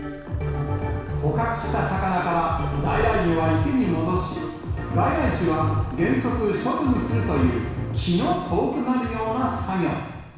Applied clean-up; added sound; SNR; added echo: none; Purr; 18 dB; reverberation time 1.1 s.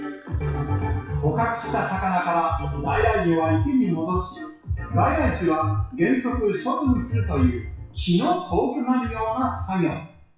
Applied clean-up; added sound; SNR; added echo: classical method WPE with log-MMSE.